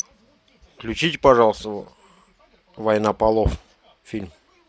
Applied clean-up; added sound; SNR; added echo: none; none; none; none.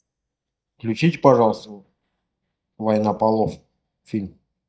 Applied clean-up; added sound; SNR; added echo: neural mask model DeepFilterNet 3.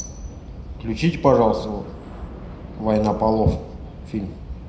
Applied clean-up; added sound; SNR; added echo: none; Subway, metro, underground / Train; 12 dB; reverberation time 0.7 s.